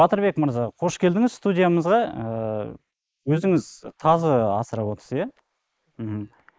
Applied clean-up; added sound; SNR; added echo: neural mask model Resemble Enhance denoiser.